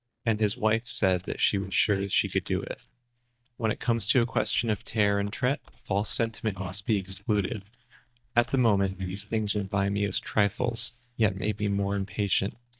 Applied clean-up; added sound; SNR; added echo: neural mask model DeepFilterNet 3.